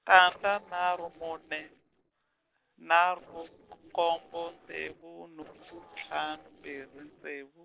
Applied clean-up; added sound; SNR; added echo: neural separator model SepFormer DNS4.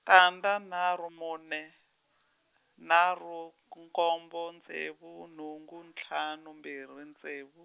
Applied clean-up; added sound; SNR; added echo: none; none; none; none.